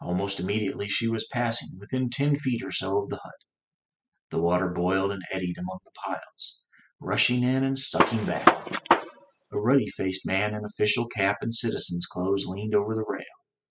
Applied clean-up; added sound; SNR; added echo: classical method spectral subtraction.